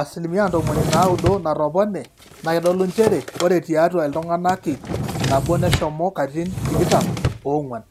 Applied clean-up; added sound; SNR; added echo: none; Drawer open or close; 5 dB; none.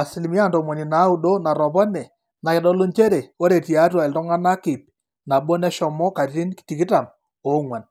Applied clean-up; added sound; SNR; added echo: none; none; none; none.